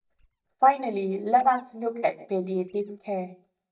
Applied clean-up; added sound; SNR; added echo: neural mask model DeepFilterNet 3.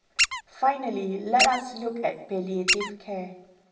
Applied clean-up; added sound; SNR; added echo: none; Squeak; 2 dB; reverberation time 0.8 s.